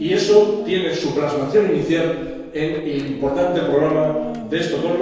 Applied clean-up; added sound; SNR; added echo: none; Dog; 14 dB; reverberation time 1.2 s.